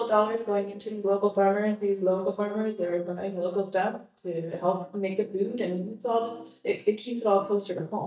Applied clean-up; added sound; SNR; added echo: neural mask model DeepFilterNet 3.